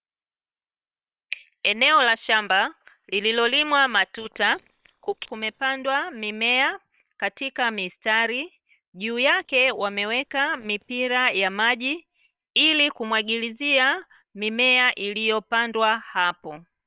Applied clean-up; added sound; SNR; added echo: neural separator model SepFormer WHAM!.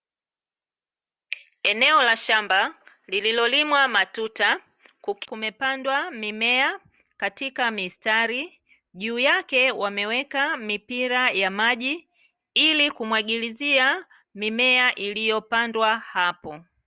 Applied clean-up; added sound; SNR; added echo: none; none; none; none.